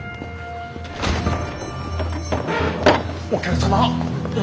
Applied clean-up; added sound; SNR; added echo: none; none; none; none.